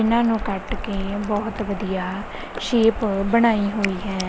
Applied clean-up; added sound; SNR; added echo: none; Cat; 10 dB; none.